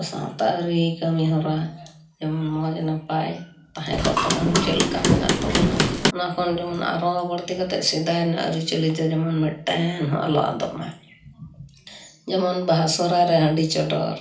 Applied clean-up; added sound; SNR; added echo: none; Hammer / Wood; -3 dB; reverberation time 0.4 s.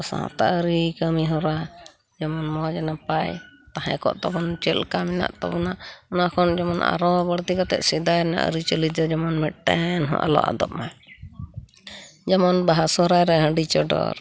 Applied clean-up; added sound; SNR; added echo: none; none; none; none.